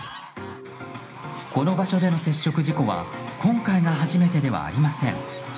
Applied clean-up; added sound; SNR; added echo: none; Fowl; 18 dB; reverberation time 0.4 s.